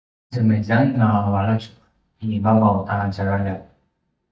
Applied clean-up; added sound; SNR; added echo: neural mask model DeepFilterNet 3.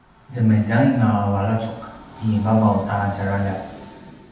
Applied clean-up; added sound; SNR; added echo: none; Train; 19 dB; reverberation time 0.8 s.